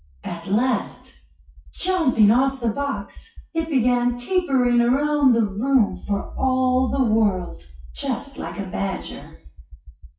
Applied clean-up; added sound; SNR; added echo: classical method WPE with log-MMSE.